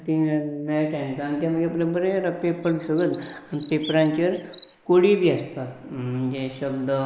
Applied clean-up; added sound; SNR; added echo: neural mask model Resemble Enhance denoiser.